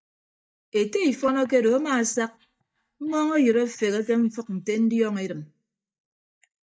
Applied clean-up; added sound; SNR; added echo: neural mask model DeepFilterNet 3.